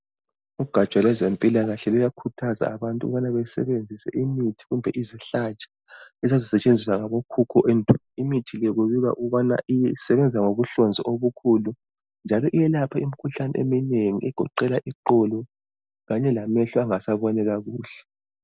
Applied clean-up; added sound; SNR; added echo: none; none; none; none.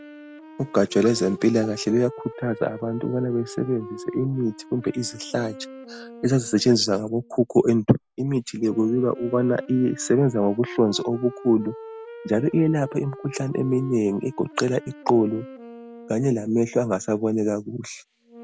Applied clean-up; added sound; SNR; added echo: none; Wind instrument, woodwind instrument; 17 dB; none.